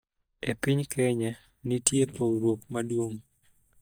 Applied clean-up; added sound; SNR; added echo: neural mask model DeepFilterNet 3.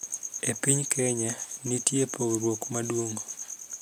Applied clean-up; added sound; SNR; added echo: none; none; none; none.